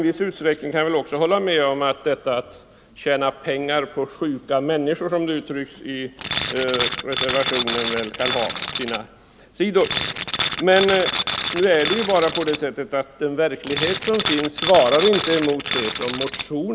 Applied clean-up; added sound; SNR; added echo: none; Tools; 1 dB; none.